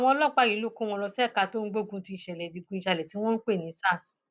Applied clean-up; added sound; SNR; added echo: none; none; none; none.